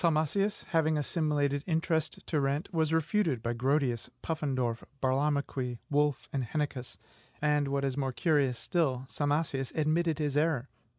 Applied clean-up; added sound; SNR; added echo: none; none; none; none.